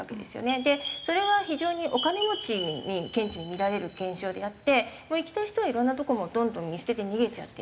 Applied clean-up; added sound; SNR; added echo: none; Chime; 6 dB; none.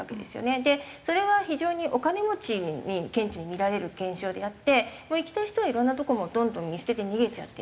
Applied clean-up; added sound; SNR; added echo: none; none; none; none.